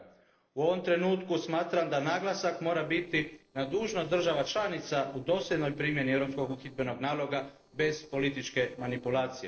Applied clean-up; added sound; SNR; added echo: neural separator model SepFormer DNS4.